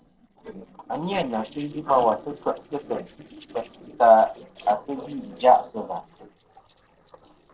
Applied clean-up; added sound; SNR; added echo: neural separator model SepFormer DNS4.